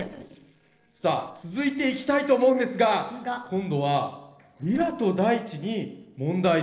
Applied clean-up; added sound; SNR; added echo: neural separator model SepFormer DNS4.